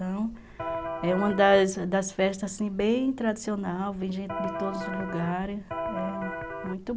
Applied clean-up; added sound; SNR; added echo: none; Electric guitar; 6 dB; none.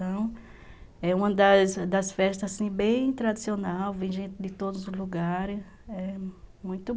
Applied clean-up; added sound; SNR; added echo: none; none; none; none.